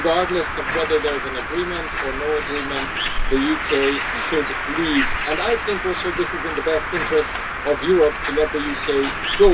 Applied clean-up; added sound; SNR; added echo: none; Bird; 3 dB; reverberation time 0.1 s.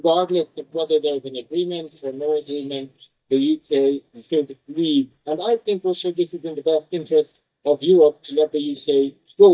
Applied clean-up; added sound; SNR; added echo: neural mask model DeepFilterNet 3.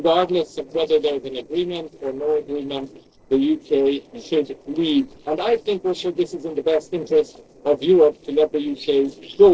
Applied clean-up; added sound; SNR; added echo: neural separator model SepFormer DNS4.